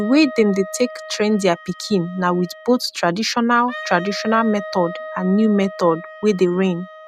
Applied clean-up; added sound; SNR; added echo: none; Wind instrument, woodwind instrument; 15 dB; none.